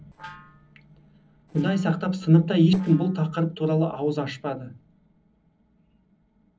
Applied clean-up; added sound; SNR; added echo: neural separator model SepFormer DNS4.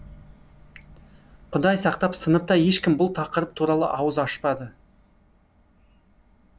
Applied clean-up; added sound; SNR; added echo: none; none; none; none.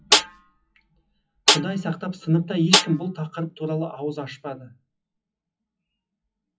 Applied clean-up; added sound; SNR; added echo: classical method WPE with log-MMSE.